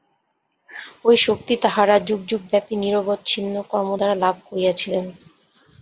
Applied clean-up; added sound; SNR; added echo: none; none; none; none.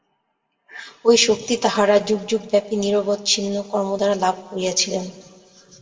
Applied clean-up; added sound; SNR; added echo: none; none; none; reverberation time 1.1 s.